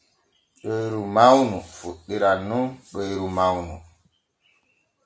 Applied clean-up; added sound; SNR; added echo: none; none; none; none.